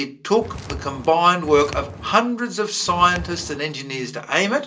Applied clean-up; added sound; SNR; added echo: none; Walk, footsteps; 12 dB; reverberation time 0.2 s.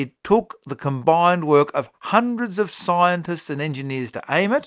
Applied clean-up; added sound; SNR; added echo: none; none; none; none.